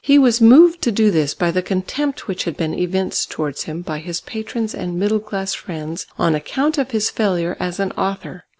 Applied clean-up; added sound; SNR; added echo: none; none; none; none.